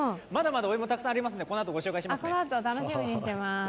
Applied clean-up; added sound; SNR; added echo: none; none; none; none.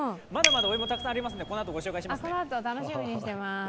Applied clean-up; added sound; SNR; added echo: none; Bicycle bell; 0 dB; none.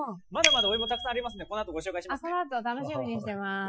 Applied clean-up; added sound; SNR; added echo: classical method Wiener filter.